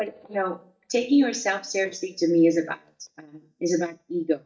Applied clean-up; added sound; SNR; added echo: neural mask model DeepFilterNet 3.